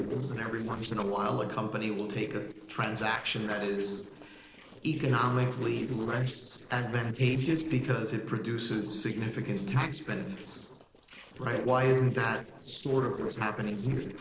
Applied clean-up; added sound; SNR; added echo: neural separator model SepFormer DNS4.